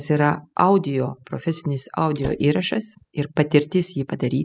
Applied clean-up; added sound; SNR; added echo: classical method spectral subtraction.